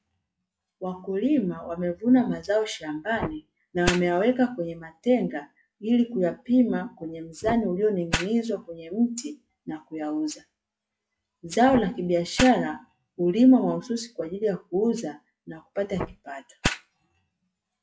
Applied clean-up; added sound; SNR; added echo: classical method log-MMSE.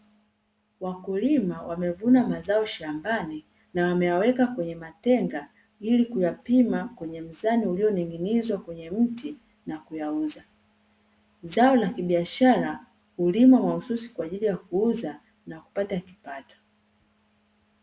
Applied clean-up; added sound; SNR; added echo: none; none; none; none.